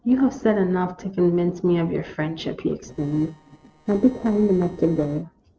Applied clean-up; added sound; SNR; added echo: neural separator model SepFormer DNS4.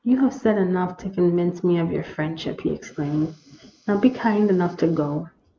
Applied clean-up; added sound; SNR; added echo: neural mask model Resemble Enhance denoiser.